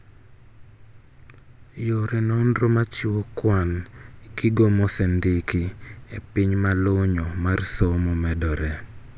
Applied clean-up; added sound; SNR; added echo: none; none; none; none.